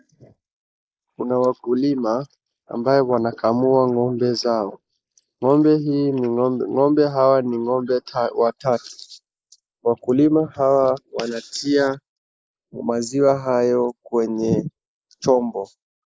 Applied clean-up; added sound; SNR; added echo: neural mask model Resemble Enhance denoiser.